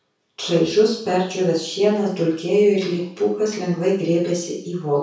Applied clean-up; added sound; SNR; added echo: none; none; none; reverberation time 0.6 s.